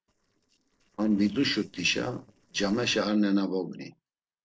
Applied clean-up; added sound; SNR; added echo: neural separator model SepFormer DNS4.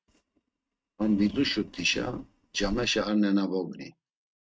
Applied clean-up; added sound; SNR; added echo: neural mask model RNNoise.